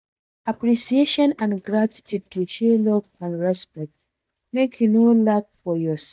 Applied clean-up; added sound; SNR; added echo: neural mask model DeepFilterNet 3.